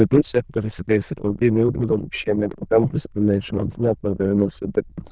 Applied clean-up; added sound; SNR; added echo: neural diffusion model UNIVERSE++.